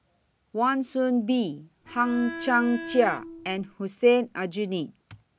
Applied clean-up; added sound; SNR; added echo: none; Bowed string instrument; 11 dB; none.